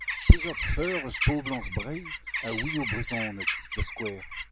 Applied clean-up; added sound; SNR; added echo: none; Bird; 6 dB; none.